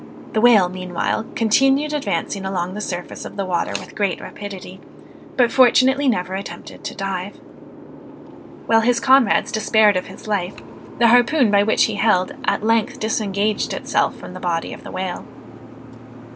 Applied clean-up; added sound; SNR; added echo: none; Boat, Water vehicle; 16 dB; none.